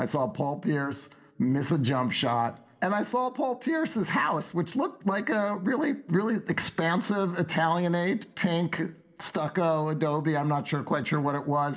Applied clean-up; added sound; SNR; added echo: none; none; none; reverberation time 0.5 s.